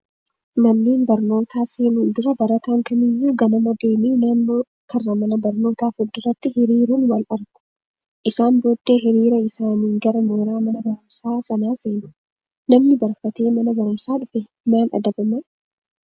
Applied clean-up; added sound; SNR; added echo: none; none; none; none.